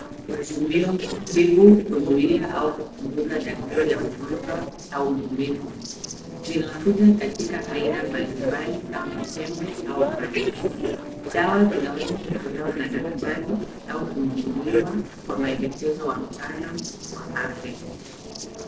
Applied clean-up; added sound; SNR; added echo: neural separator model SepFormer DNS4.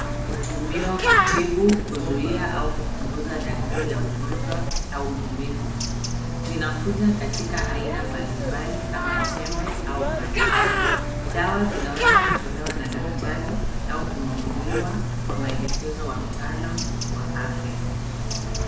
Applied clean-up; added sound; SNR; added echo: none; Bird; -5 dB; reverberation time 0.8 s.